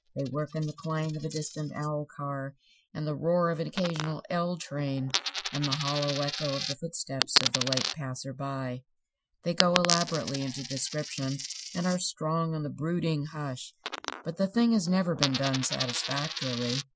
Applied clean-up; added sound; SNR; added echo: classical method Wiener filter.